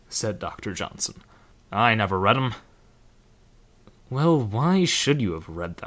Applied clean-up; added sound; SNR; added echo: none; none; none; none.